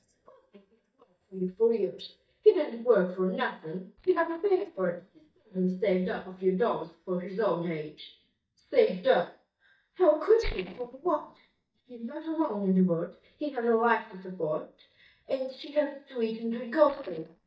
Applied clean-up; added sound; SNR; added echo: neural mask model DeepFilterNet 3.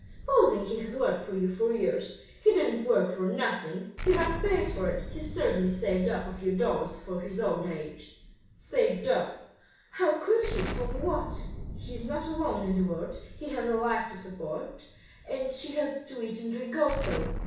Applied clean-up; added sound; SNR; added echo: none; Explosion; 10 dB; reverberation time 0.6 s.